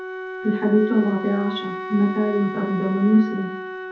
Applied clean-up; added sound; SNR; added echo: none; Wind instrument, woodwind instrument; 10 dB; reverberation time 0.5 s.